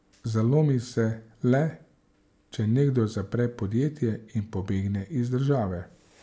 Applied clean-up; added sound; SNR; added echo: none; none; none; none.